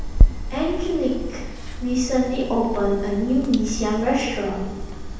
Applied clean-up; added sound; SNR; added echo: none; Chewing, mastication; 1 dB; reverberation time 1.1 s.